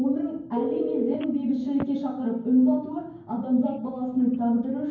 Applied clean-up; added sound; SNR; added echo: none; Telephone; 12 dB; reverberation time 0.9 s.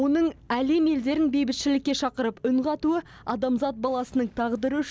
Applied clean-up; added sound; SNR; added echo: none; none; none; none.